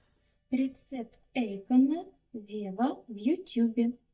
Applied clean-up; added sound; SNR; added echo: neural mask model DeepFilterNet 3.